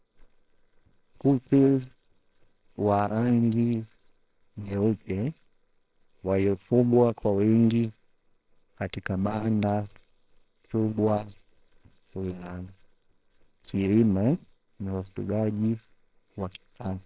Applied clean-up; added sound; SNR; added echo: neural separator model SepFormer WHAMR!.